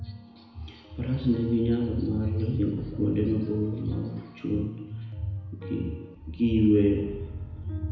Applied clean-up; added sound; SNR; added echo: none; Piano; 19 dB; reverberation time 1.0 s.